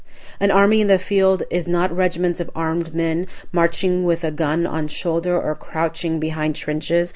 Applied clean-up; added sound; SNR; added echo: none; none; none; none.